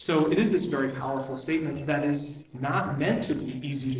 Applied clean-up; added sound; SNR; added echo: neural separator model SepFormer DNS4.